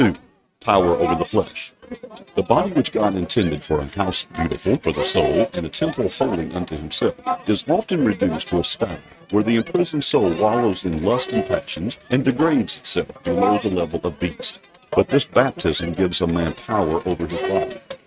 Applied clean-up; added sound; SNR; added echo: neural mask model RNNoise.